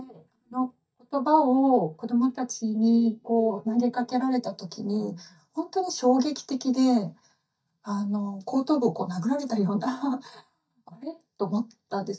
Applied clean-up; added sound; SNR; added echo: neural mask model DeepFilterNet 3.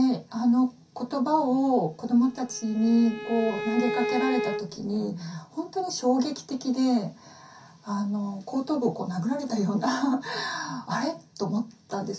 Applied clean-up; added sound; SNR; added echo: none; Bowed string instrument; 6 dB; reverberation time 0.3 s.